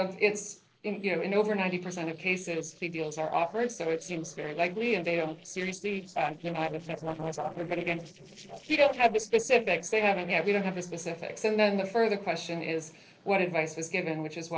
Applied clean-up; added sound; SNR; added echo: neural separator model SepFormer DNS4.